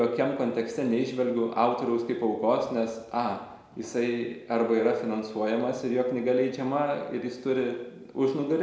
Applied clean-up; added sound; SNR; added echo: none; none; none; none.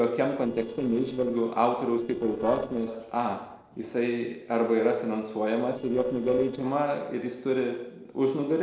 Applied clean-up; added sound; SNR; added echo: neural separator model SepFormer DNS4.